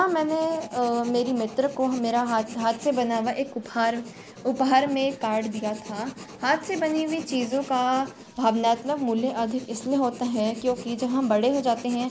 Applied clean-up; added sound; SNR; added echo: none; Writing; 16 dB; none.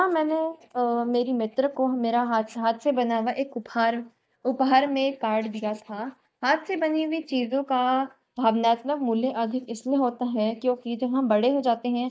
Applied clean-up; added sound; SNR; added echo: neural mask model DeepFilterNet 3.